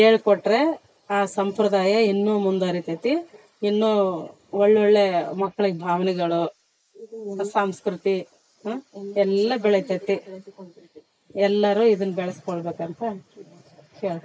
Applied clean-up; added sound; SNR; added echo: neural mask model Resemble Enhance denoiser.